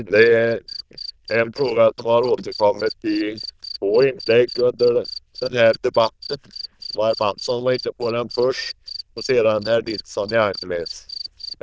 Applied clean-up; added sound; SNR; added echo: neural diffusion model UNIVERSE++.